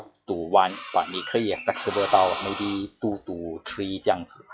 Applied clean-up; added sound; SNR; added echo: classical method log-MMSE.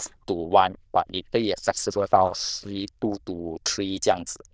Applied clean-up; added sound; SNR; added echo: neural diffusion model UNIVERSE++.